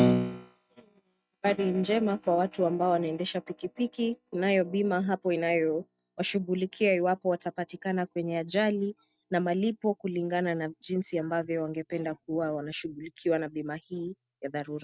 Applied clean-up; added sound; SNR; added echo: neural mask model RNNoise.